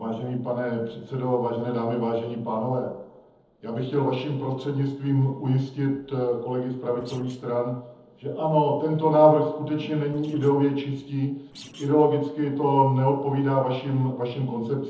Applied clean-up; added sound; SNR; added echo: neural separator model SepFormer DNS4.